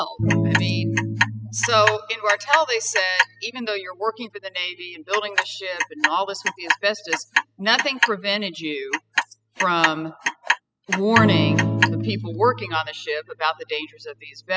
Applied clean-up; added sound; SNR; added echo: classical method spectral subtraction.